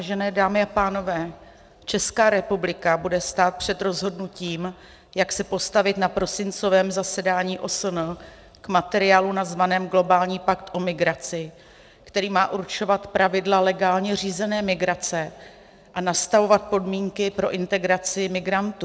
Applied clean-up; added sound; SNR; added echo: none; none; none; none.